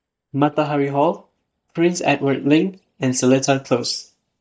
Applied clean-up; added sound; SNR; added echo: neural mask model DeepFilterNet 3.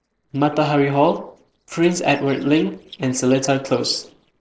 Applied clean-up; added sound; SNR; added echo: neural separator model SepFormer DNS4.